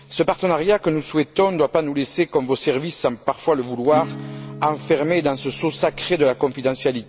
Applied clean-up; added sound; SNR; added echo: none; Acoustic guitar / Strum; 17 dB; none.